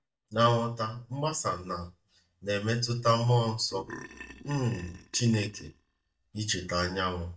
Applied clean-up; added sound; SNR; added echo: neural mask model DeepFilterNet 3.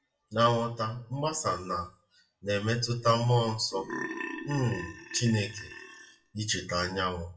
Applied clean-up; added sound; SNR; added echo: classical method WPE with log-MMSE.